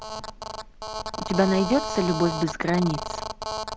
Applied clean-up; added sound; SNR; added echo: none; Telephone; 6 dB; none.